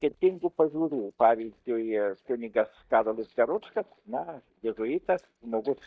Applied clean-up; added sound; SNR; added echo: neural mask model DeepFilterNet 3.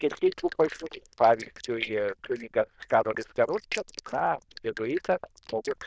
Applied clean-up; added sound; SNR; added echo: neural diffusion model UNIVERSE++.